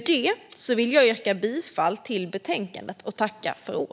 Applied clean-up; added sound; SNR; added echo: none; none; none; none.